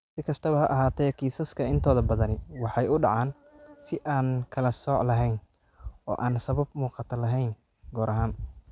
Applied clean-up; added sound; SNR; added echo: none; none; none; none.